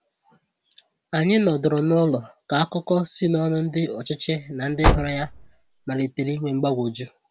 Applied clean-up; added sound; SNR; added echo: none; Car; 1 dB; none.